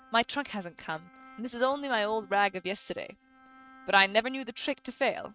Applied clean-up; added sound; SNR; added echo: neural mask model RNNoise.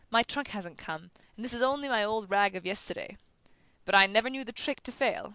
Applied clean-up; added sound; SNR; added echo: none; none; none; none.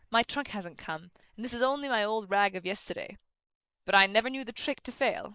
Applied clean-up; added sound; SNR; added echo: neural mask model Resemble Enhance denoiser.